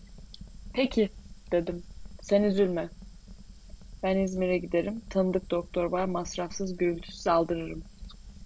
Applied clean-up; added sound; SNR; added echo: none; Fire; 14 dB; none.